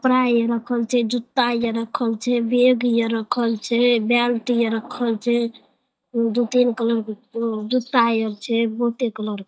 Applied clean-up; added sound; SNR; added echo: neural mask model DeepFilterNet 3.